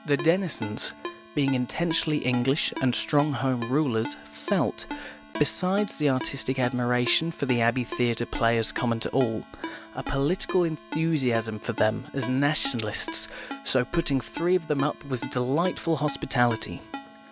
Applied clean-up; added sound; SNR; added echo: none; Ringtone; 13 dB; none.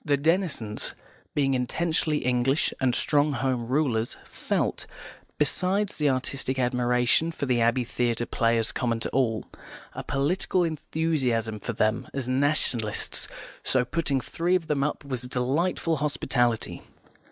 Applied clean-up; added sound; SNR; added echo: none; none; none; none.